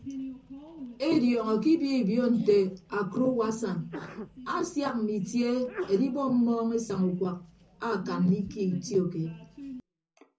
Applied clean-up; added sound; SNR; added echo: none; Sneeze; 15 dB; reverberation time 0.4 s.